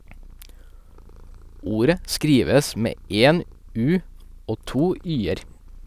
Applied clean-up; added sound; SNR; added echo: none; Purr; 19 dB; none.